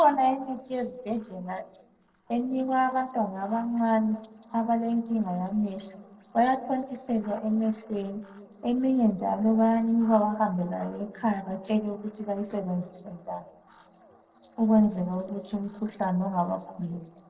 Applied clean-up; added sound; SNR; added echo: neural separator model SepFormer DNS4.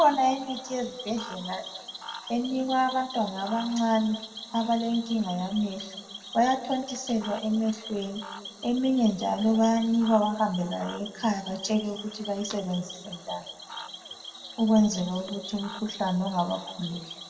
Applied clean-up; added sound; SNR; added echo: none; Cricket / Frog; 14 dB; reverberation time 1.1 s.